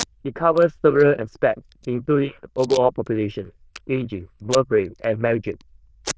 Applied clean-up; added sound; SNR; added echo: neural diffusion model UNIVERSE++.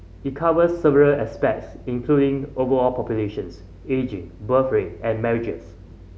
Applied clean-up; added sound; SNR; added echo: none; none; none; none.